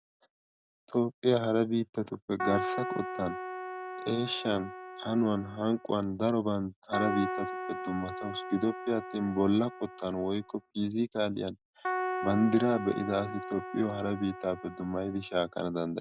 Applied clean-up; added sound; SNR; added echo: none; Keyboard (musical); 7 dB; none.